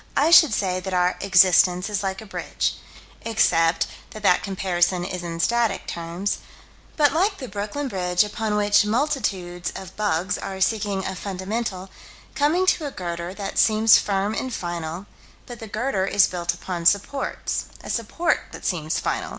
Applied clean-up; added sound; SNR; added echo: none; none; none; none.